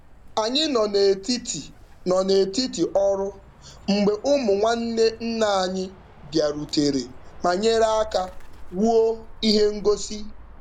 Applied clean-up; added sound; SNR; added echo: none; Bird; 17 dB; none.